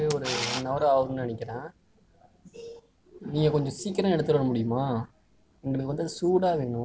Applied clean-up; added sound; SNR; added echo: none; Camera; 15 dB; none.